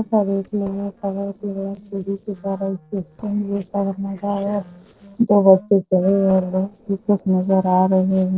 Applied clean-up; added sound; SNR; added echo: neural separator model SepFormer DNS4.